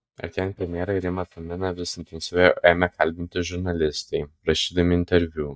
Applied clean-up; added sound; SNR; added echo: neural mask model DeepFilterNet 3.